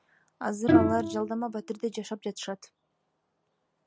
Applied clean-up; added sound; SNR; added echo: none; Bowed string instrument; -4 dB; none.